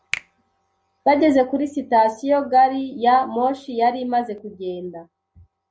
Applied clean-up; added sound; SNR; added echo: none; Finger snapping; 17 dB; none.